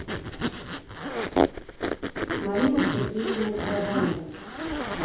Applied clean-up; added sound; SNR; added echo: none; Zipper (clothing); -1 dB; reverberation time 0.8 s.